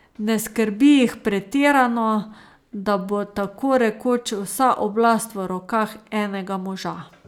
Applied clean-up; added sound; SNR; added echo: none; none; none; none.